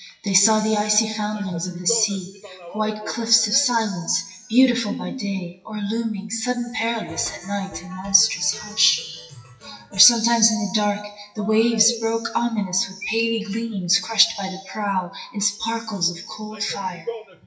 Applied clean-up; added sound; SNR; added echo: classical method WPE with log-MMSE.